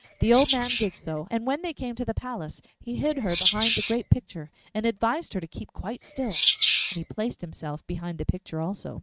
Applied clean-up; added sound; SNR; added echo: neural mask model RNNoise.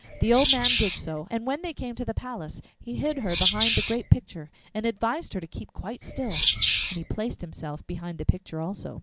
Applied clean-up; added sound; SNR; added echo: none; Wild animals; 0 dB; none.